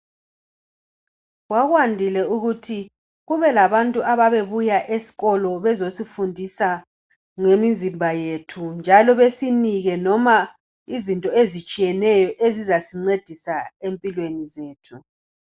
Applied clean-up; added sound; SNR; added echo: none; none; none; none.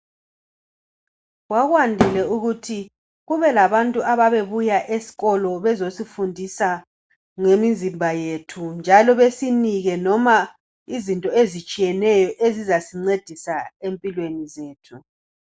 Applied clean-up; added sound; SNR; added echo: none; Thump, thud; 1 dB; none.